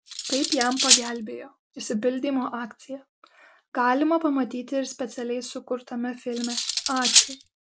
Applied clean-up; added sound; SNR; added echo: none; Cutlery, silverware; -4 dB; none.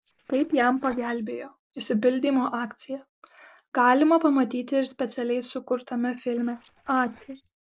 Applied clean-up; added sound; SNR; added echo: neural separator model SepFormer DNS4.